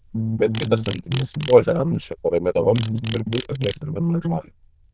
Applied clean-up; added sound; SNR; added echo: neural diffusion model UNIVERSE++.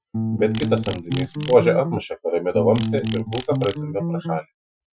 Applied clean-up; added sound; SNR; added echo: classical method Wiener filter.